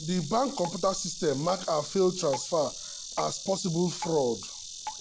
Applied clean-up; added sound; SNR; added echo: none; Insect + Drip; 10 dB; none.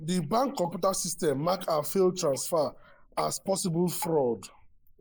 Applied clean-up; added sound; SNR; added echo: neural mask model Resemble Enhance denoiser.